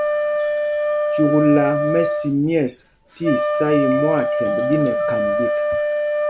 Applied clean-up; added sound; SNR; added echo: none; Wind instrument, woodwind instrument; -1 dB; none.